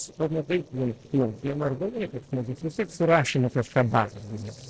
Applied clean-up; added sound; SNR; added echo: neural separator model SepFormer DNS4.